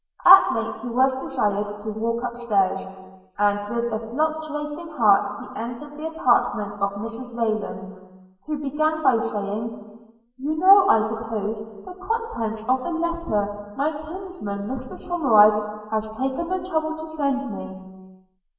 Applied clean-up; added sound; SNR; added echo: none; none; none; reverberation time 1.2 s.